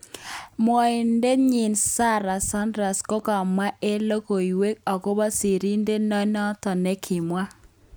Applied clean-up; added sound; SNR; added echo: none; none; none; none.